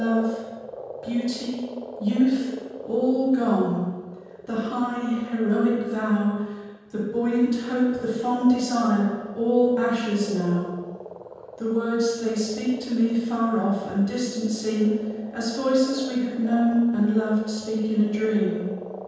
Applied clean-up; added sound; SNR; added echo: none; Frog; 17 dB; reverberation time 1.2 s.